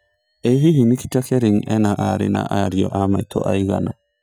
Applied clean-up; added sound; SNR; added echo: neural mask model DeepFilterNet 3.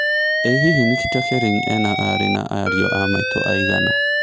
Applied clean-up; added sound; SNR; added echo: none; Alarm; -1 dB; none.